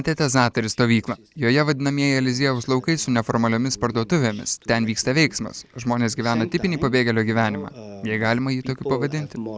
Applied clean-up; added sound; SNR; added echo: none; none; none; none.